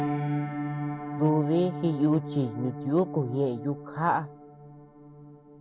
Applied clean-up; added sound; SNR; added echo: none; Piano; 6 dB; none.